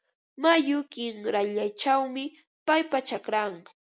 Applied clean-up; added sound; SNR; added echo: none; none; none; none.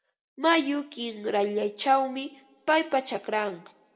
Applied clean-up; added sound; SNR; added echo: none; none; none; reverberation time 0.6 s.